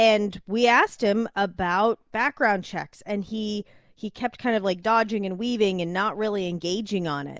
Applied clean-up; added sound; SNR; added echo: none; none; none; none.